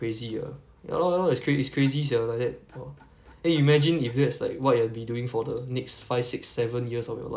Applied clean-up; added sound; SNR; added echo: none; none; none; none.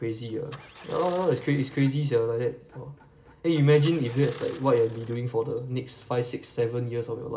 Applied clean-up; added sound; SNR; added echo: none; Engine starting; 20 dB; reverberation time 1.9 s.